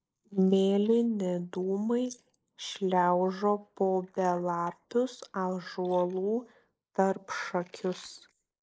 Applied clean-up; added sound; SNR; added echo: neural mask model Resemble Enhance denoiser.